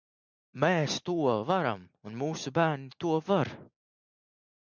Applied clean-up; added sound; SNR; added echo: none; none; none; none.